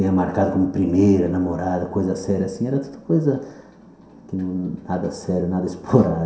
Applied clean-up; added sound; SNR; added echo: none; none; none; reverberation time 0.7 s.